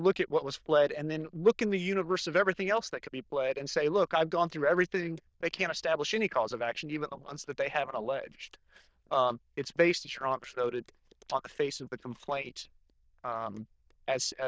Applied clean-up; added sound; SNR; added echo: neural diffusion model UNIVERSE++.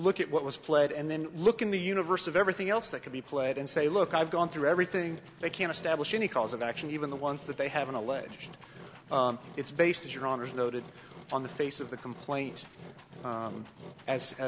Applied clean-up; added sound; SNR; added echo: none; Engine; 19 dB; none.